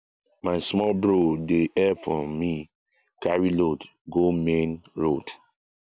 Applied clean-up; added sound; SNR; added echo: none; none; none; none.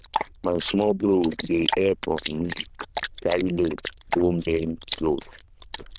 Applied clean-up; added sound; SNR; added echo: neural diffusion model UNIVERSE++.